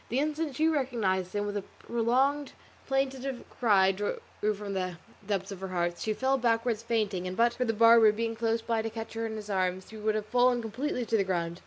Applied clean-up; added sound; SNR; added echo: none; none; none; none.